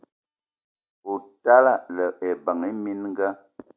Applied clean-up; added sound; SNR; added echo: none; none; none; none.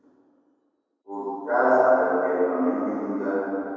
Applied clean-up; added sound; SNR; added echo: none; none; none; reverberation time 2.1 s.